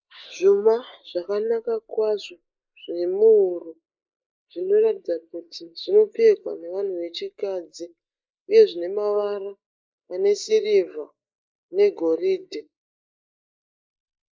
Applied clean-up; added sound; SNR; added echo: neural mask model Resemble Enhance denoiser.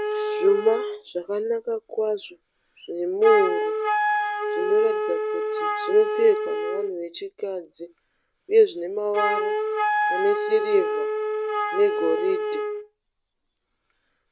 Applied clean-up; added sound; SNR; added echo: none; Wind instrument, woodwind instrument; 2 dB; none.